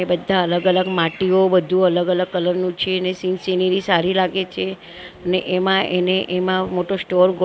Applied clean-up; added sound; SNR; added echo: none; none; none; none.